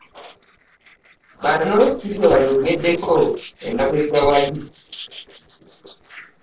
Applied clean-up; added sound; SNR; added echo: neural separator model SepFormer DNS4.